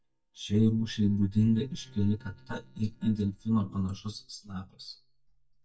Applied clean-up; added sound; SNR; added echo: neural mask model DeepFilterNet 3.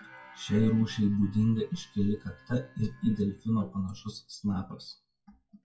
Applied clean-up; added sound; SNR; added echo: classical method WPE with log-MMSE.